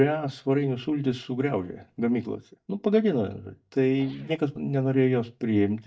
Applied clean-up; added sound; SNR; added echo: neural mask model DeepFilterNet 3.